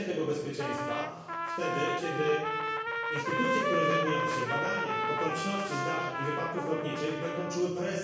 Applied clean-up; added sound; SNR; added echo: none; Trumpet; 0 dB; reverberation time 1.0 s.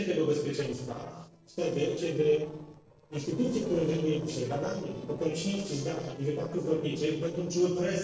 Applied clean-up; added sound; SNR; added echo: neural separator model SepFormer DNS4.